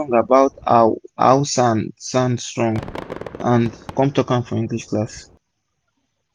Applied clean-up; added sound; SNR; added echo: none; Fireworks; 20 dB; none.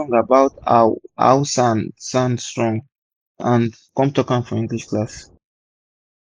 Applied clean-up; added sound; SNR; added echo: neural mask model Resemble Enhance denoiser.